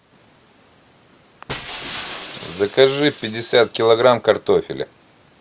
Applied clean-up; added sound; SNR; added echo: none; Shatter; 14 dB; none.